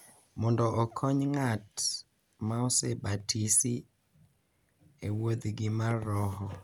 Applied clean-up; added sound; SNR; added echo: none; none; none; none.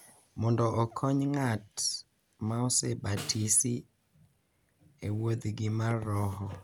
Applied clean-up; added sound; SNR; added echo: none; Snare drum; 17 dB; none.